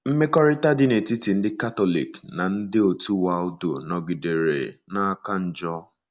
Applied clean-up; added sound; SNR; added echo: none; none; none; none.